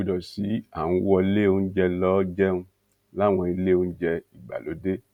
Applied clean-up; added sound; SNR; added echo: none; none; none; none.